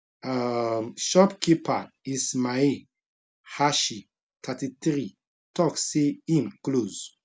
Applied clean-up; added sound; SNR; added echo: none; none; none; none.